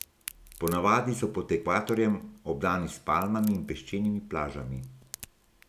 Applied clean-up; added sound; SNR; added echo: none; Crack; 19 dB; none.